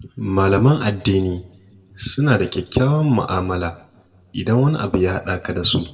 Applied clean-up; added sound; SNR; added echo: none; none; none; reverberation time 0.5 s.